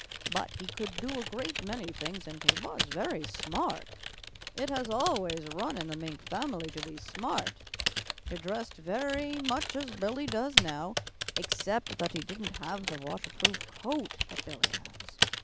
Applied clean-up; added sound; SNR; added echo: none; Typing; 0 dB; none.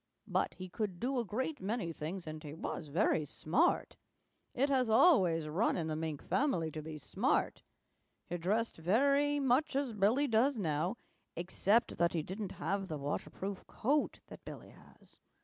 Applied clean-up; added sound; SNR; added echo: none; none; none; none.